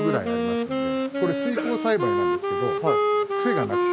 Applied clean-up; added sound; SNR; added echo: none; Wind instrument, woodwind instrument; -4 dB; none.